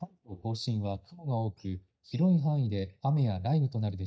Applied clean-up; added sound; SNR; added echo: neural mask model DeepFilterNet 3.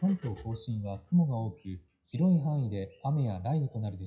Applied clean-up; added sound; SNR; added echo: classical method WPE with log-MMSE.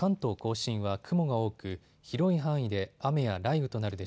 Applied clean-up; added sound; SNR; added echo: none; none; none; none.